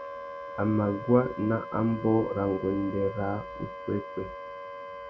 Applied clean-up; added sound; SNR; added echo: none; Wind instrument, woodwind instrument; 11 dB; none.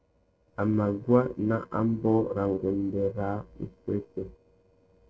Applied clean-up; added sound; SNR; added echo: neural separator model SepFormer DNS4.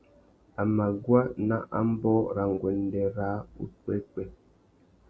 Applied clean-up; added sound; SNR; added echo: none; none; none; none.